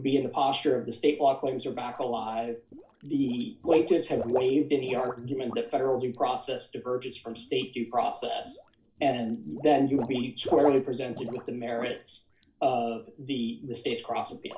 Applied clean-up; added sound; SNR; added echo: neural separator model SepFormer DNS4.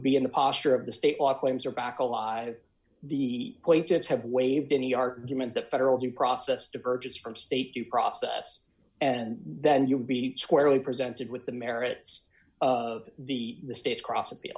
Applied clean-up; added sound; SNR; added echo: none; none; none; none.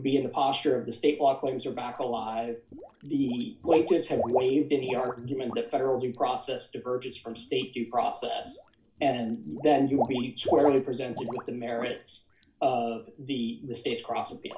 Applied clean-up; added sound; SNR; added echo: none; Water / Liquid; 10 dB; reverberation time 0.2 s.